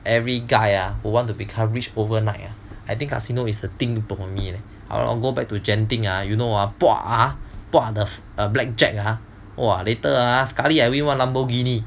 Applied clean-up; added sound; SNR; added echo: none; none; none; none.